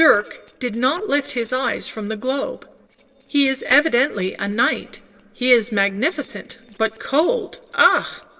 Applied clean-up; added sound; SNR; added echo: neural separator model SepFormer DNS4.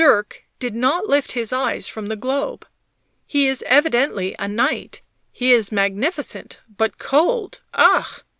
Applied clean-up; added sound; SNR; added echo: none; none; none; none.